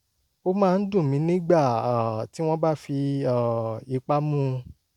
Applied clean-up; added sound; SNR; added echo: none; none; none; none.